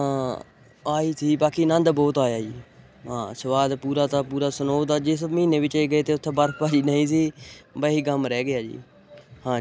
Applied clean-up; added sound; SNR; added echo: none; none; none; none.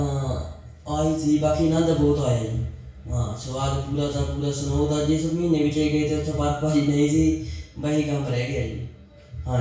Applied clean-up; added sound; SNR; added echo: none; none; none; reverberation time 0.6 s.